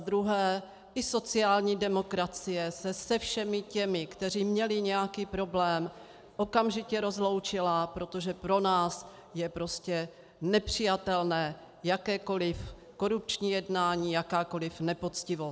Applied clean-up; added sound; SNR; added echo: none; none; none; none.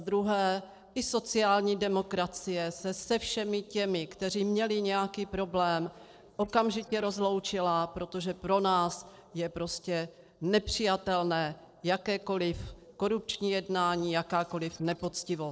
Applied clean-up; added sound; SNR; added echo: neural separator model SepFormer DNS4.